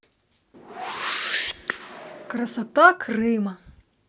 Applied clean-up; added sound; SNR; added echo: none; Whoosh, swoosh, swish; 7 dB; none.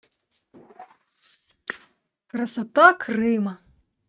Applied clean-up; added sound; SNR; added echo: neural mask model RNNoise.